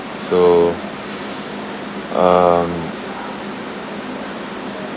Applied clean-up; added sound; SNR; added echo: none; none; none; none.